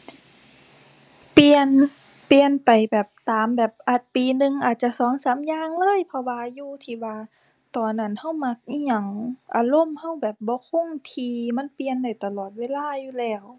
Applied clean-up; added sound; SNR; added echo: none; none; none; none.